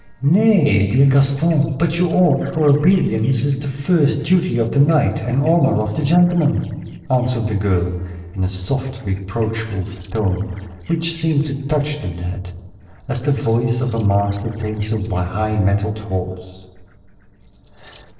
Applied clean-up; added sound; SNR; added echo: neural separator model SepFormer DNS4.